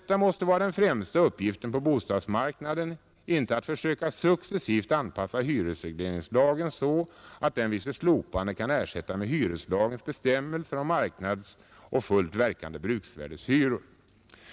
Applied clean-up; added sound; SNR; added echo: none; none; none; none.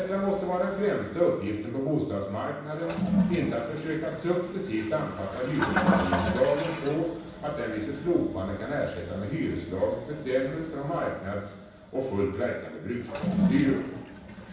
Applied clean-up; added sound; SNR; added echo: none; Toilet flush; 4 dB; reverberation time 0.9 s.